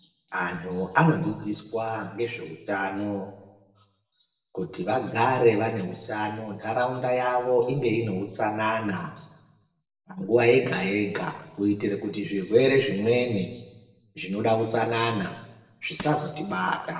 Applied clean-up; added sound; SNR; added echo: none; Crushing; 15 dB; reverberation time 0.9 s.